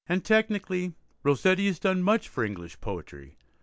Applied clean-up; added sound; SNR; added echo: none; none; none; none.